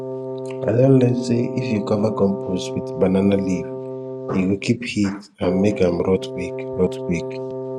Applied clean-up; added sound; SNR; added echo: neural mask model RNNoise.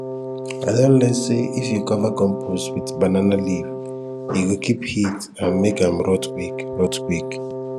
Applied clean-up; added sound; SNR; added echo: none; Wind instrument, woodwind instrument; 8 dB; none.